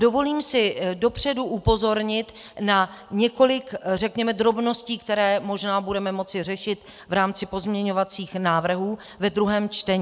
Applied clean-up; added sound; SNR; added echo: none; none; none; none.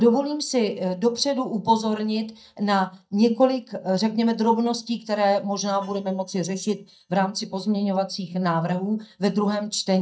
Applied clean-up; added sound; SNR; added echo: neural mask model DeepFilterNet 3.